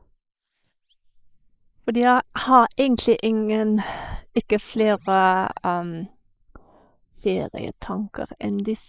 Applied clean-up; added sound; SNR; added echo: neural mask model Resemble Enhance denoiser.